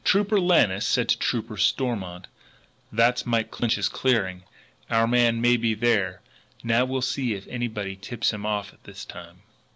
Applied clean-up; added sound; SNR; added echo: none; none; none; none.